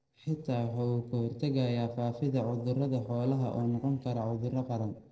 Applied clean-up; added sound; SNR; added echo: neural separator model SepFormer DNS4.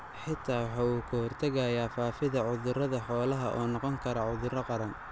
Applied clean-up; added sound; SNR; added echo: none; none; none; none.